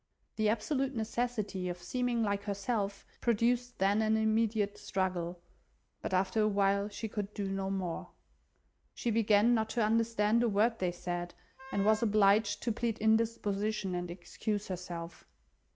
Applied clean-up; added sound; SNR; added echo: none; Wind instrument, woodwind instrument; 18 dB; none.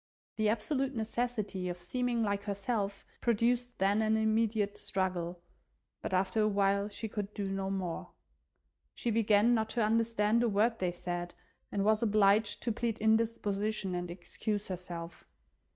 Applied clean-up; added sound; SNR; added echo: neural mask model DeepFilterNet 3.